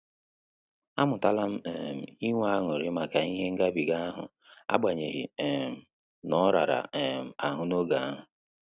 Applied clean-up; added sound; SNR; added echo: none; none; none; none.